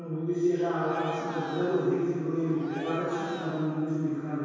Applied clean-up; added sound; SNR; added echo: none; Cheering; 14 dB; reverberation time 2.2 s.